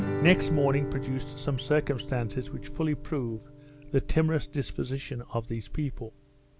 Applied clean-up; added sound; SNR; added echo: none; Guitar; 8 dB; none.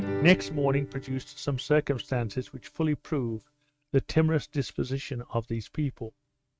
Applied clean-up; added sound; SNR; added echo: neural mask model RNNoise.